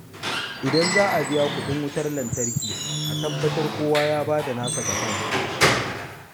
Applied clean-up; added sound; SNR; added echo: none; Squeak / Wood; 0 dB; none.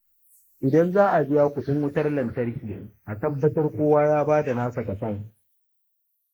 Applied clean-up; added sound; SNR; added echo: neural mask model Resemble Enhance denoiser.